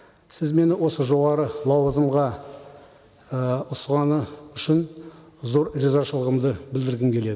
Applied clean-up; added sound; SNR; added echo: none; none; none; none.